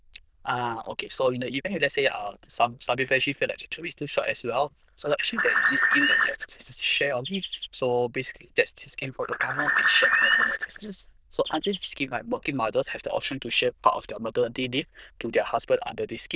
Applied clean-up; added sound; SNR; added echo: neural diffusion model UNIVERSE++.